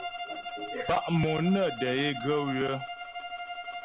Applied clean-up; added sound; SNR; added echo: none; Bowed string instrument; 8 dB; none.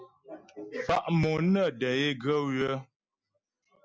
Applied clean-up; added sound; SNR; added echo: none; none; none; none.